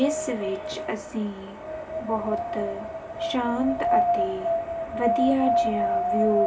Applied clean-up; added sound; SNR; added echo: none; Wind; -1 dB; reverberation time 0.2 s.